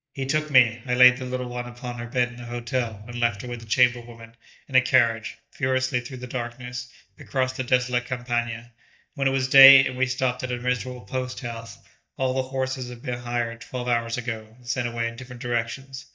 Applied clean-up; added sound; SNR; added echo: neural mask model DeepFilterNet 3.